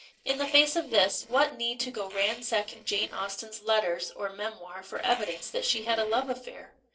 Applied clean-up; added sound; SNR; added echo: neural separator model SepFormer DNS4.